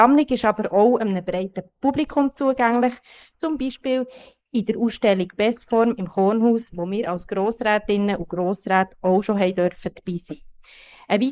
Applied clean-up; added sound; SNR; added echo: neural mask model Resemble Enhance denoiser.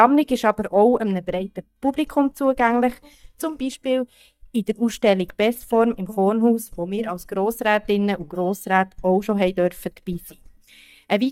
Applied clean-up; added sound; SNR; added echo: neural mask model DeepFilterNet 3.